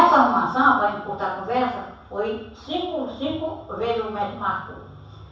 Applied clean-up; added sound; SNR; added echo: none; none; none; reverberation time 0.7 s.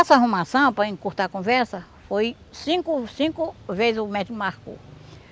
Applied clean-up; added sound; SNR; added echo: none; none; none; none.